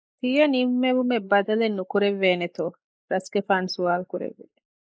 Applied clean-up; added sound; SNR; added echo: neural mask model Resemble Enhance denoiser.